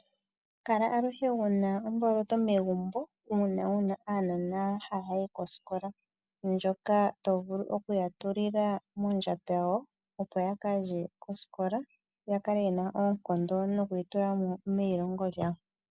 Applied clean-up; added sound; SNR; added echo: none; none; none; none.